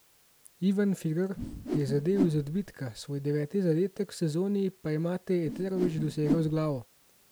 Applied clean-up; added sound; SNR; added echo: none; Whoosh, swoosh, swish; 4 dB; none.